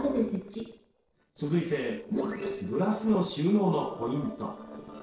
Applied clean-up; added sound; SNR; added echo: neural separator model SepFormer DNS4.